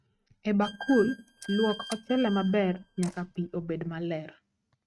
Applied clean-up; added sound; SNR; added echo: neural mask model RNNoise.